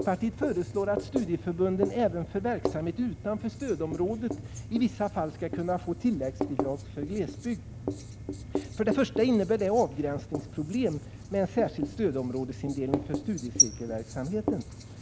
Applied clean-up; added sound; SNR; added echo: none; Writing; 5 dB; none.